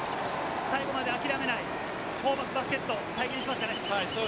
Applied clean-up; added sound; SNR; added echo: none; Ocean; 4 dB; none.